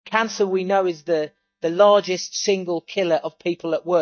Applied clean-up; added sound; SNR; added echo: neural mask model DeepFilterNet 3.